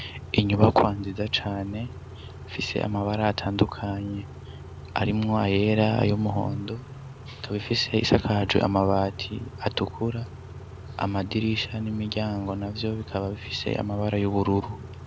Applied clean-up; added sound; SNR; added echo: none; Idling / Accelerating, revving, vroom / Car; 13 dB; none.